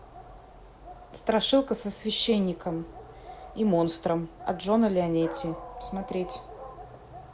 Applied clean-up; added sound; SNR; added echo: none; Dog; 17 dB; none.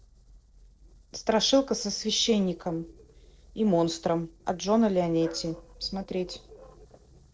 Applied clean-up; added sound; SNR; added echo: neural separator model SepFormer DNS4.